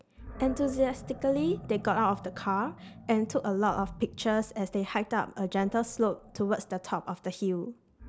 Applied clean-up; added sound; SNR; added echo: none; Animal; 15 dB; none.